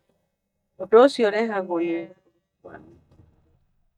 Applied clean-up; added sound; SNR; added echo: neural mask model DeepFilterNet 3.